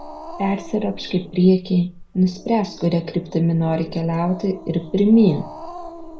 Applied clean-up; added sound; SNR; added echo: none; Growling; 16 dB; reverberation time 0.4 s.